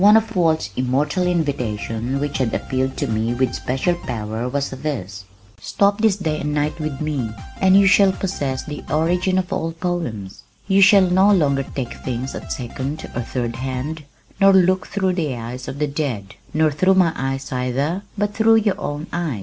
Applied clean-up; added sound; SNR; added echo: none; Drum kit; 14 dB; none.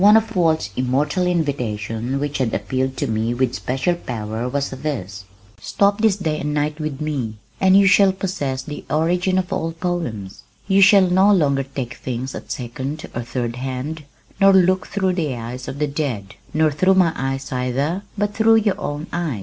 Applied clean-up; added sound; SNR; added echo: none; none; none; none.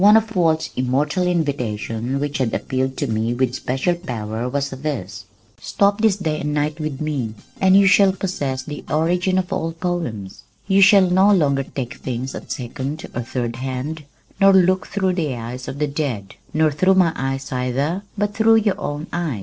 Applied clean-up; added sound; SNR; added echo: neural separator model SepFormer DNS4.